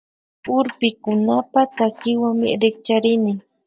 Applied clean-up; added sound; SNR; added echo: neural mask model DeepFilterNet 3.